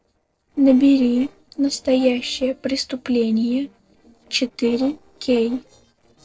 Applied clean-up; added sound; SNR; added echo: neural separator model SepFormer DNS4.